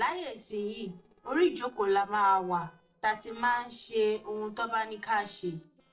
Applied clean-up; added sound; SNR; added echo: neural separator model SepFormer DNS4.